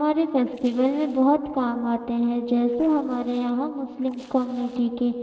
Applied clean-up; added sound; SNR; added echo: neural separator model SepFormer DNS4.